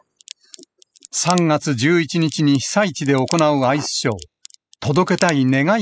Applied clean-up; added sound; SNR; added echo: classical method spectral subtraction.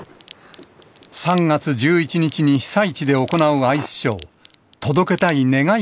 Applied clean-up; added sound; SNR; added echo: none; Crack; 18 dB; none.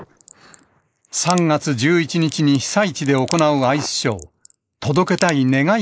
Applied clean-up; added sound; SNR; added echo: neural mask model Resemble Enhance denoiser.